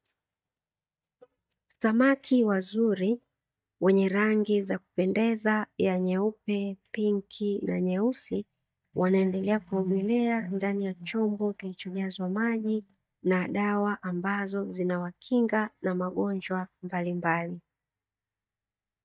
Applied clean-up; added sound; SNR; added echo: neural mask model DeepFilterNet 3.